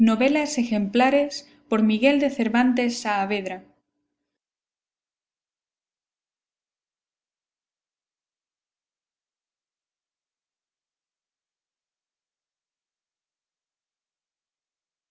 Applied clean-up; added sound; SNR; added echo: none; none; none; none.